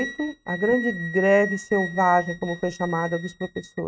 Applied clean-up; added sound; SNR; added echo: neural mask model RNNoise.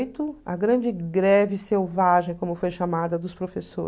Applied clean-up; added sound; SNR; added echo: none; none; none; none.